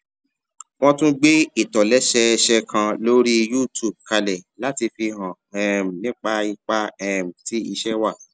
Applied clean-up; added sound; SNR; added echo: none; none; none; none.